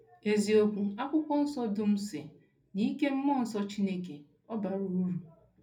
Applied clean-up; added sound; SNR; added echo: none; none; none; reverberation time 0.3 s.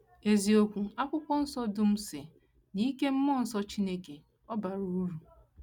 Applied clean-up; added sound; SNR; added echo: none; none; none; none.